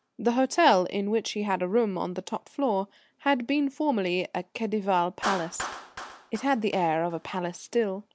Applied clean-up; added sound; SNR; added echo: none; Clapping; 16 dB; none.